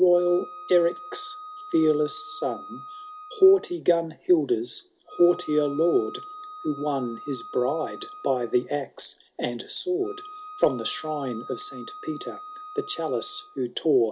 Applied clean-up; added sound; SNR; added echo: none; Wind instrument, woodwind instrument; 16 dB; none.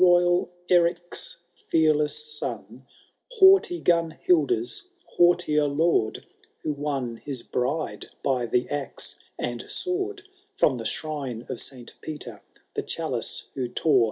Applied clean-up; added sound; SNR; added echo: none; none; none; none.